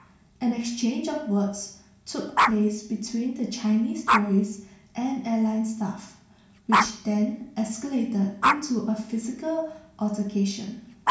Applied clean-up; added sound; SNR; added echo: none; Dog; 3 dB; reverberation time 0.6 s.